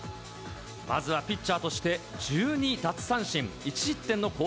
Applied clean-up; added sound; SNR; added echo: none; none; none; none.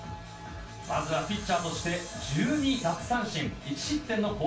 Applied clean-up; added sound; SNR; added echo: none; Sawing; 17 dB; reverberation time 0.3 s.